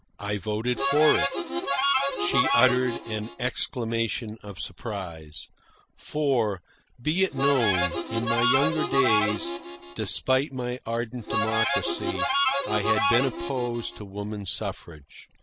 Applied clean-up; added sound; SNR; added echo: none; Harmonica; -2 dB; none.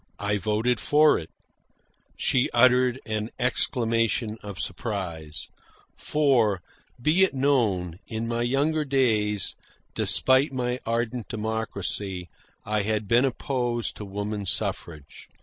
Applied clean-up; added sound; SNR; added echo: none; none; none; none.